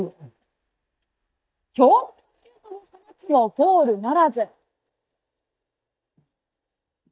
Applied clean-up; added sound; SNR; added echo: neural mask model DeepFilterNet 3.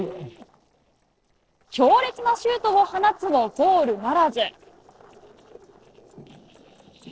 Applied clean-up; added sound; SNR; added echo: neural separator model SepFormer DNS4.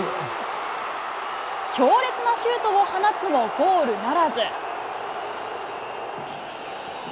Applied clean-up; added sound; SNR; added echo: none; none; none; none.